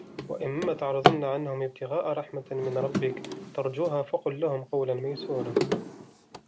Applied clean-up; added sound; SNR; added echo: none; Drawer open or close; 2 dB; none.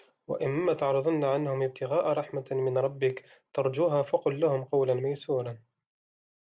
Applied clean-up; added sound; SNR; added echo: none; none; none; none.